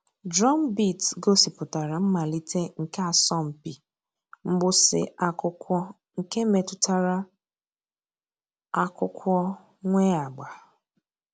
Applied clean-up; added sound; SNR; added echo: none; none; none; none.